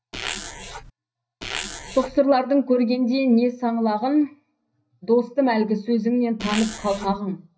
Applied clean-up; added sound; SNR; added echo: none; Zipper (clothing); 10 dB; reverberation time 0.5 s.